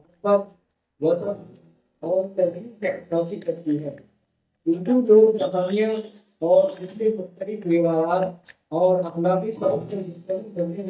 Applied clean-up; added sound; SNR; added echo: neural mask model DeepFilterNet 3.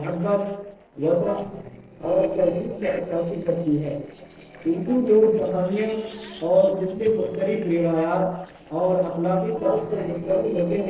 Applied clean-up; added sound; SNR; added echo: neural separator model SepFormer DNS4.